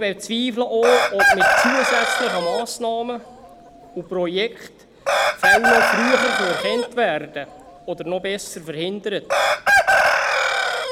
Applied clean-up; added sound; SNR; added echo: none; Chicken, rooster; -3 dB; none.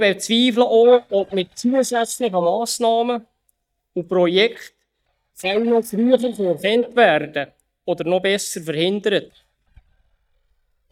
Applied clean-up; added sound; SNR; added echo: neural mask model DeepFilterNet 3.